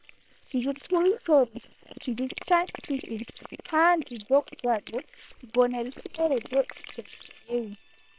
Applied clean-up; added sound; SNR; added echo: neural separator model SepFormer WHAM!.